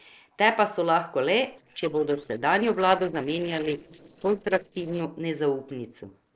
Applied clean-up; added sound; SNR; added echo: neural separator model SepFormer DNS4.